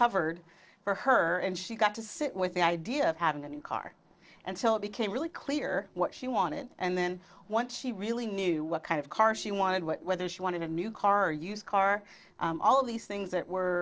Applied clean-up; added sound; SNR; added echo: neural separator model SepFormer DNS4.